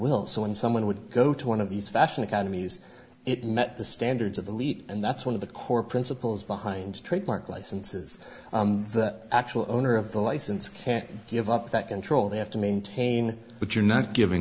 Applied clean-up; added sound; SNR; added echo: none; none; none; none.